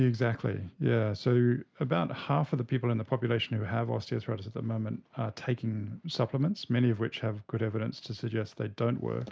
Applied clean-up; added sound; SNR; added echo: none; none; none; none.